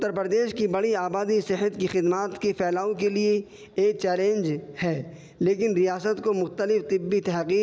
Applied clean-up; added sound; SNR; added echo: none; none; none; none.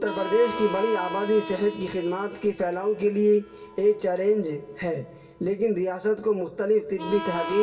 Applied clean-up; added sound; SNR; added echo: none; Harmonica; 12 dB; reverberation time 0.2 s.